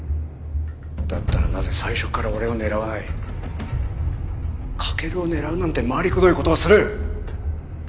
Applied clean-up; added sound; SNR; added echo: none; none; none; none.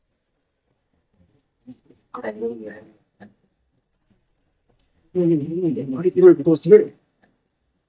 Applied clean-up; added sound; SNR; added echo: neural mask model DeepFilterNet 3.